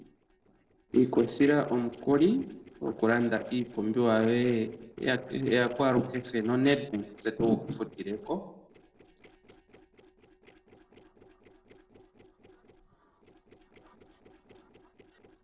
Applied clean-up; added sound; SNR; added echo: neural separator model SepFormer DNS4.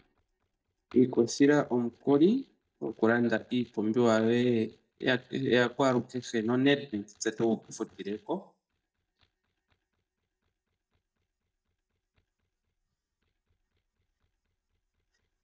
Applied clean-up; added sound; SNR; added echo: neural mask model DeepFilterNet 3.